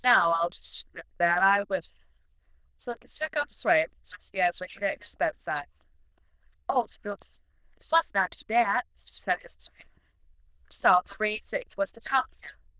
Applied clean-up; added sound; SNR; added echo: neural diffusion model UNIVERSE++.